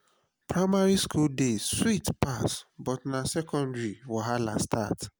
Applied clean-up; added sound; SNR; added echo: none; none; none; none.